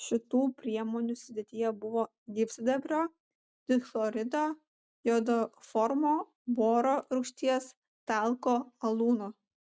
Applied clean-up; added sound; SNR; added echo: none; none; none; none.